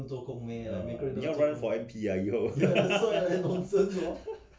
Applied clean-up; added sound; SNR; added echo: none; none; none; none.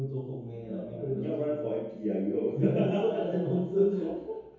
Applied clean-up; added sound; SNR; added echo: none; none; none; reverberation time 2.2 s.